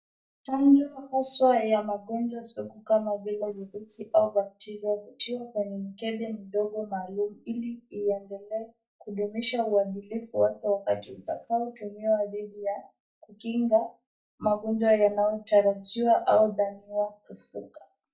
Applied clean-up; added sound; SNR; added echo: neural mask model DeepFilterNet 3.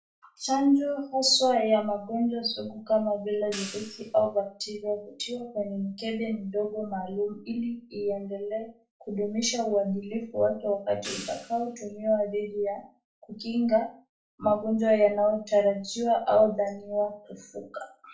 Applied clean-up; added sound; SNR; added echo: none; Hi-hat; 16 dB; reverberation time 0.3 s.